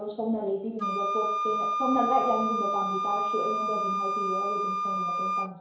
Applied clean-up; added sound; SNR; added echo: none; Wind instrument, woodwind instrument; -2 dB; reverberation time 0.6 s.